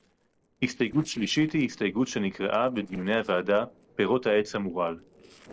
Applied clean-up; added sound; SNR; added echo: neural separator model SepFormer DNS4.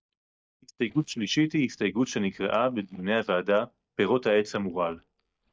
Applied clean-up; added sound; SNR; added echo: neural mask model DeepFilterNet 3.